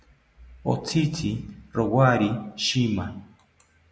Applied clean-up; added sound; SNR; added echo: none; none; none; none.